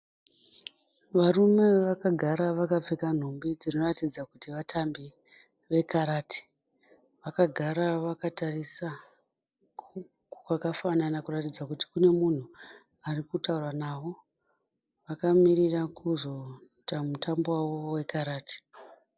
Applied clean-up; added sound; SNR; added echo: none; none; none; none.